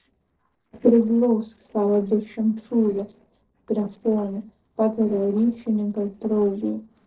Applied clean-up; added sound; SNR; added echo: neural separator model SepFormer DNS4.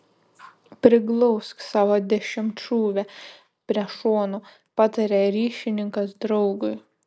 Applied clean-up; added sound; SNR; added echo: none; none; none; none.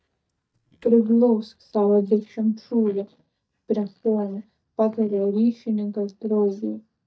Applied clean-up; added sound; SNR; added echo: neural mask model DeepFilterNet 3.